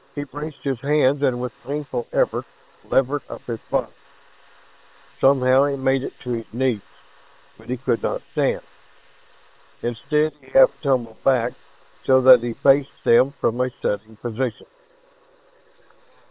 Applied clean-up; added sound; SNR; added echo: neural separator model SepFormer WHAM!.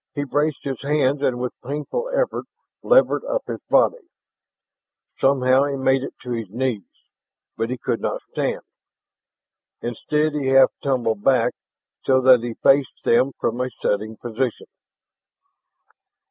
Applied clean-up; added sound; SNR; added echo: none; none; none; none.